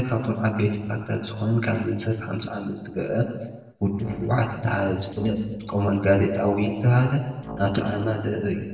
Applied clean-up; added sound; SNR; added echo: neural separator model SepFormer DNS4.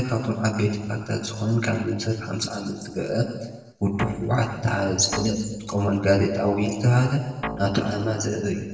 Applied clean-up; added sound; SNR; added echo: none; Guitar; 12 dB; reverberation time 1.2 s.